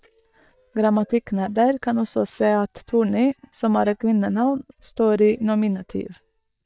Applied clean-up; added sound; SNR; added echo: neural mask model DeepFilterNet 3.